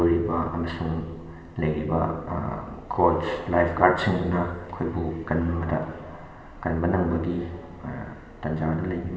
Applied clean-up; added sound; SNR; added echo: none; none; none; reverberation time 1.1 s.